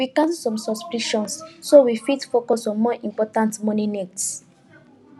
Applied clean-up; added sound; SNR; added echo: none; none; none; none.